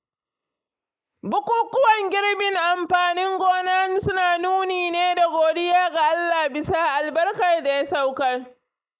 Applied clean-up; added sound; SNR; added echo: neural mask model Resemble Enhance denoiser.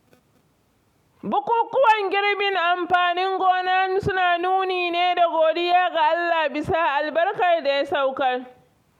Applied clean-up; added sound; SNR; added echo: none; none; none; none.